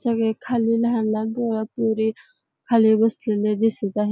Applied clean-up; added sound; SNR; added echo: none; none; none; none.